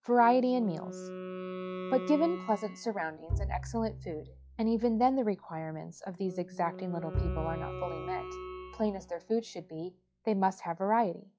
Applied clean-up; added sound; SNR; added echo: classical method log-MMSE.